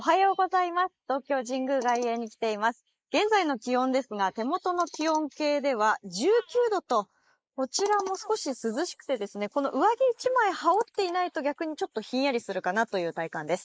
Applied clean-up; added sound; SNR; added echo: neural mask model Resemble Enhance denoiser.